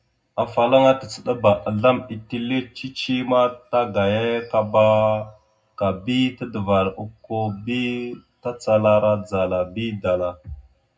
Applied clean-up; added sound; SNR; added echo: none; none; none; reverberation time 0.3 s.